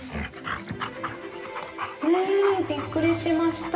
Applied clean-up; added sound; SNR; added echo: none; Dog; 10 dB; reverberation time 2.0 s.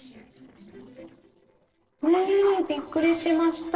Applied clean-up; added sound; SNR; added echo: neural separator model SepFormer DNS4.